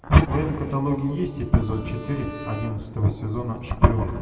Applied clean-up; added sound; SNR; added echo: none; Bowed string instrument; 19 dB; reverberation time 1.9 s.